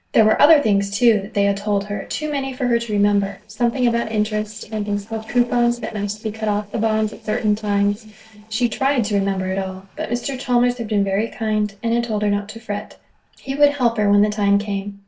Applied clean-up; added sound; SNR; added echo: neural separator model SepFormer DNS4.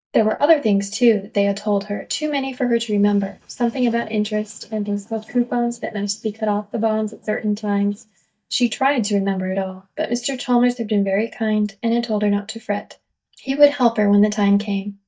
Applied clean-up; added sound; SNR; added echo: neural mask model DeepFilterNet 3.